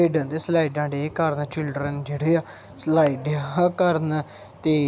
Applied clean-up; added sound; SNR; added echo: none; none; none; none.